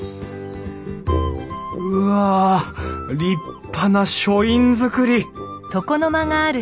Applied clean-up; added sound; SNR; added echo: none; none; none; none.